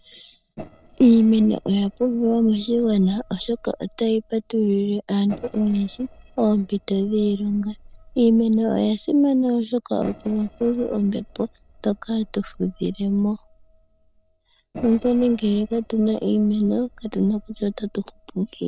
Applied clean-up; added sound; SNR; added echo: neural separator model SepFormer DNS4.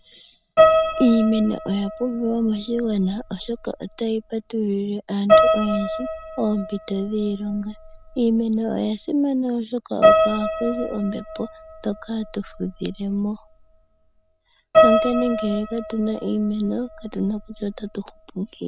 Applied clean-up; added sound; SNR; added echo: none; Piano; 0 dB; none.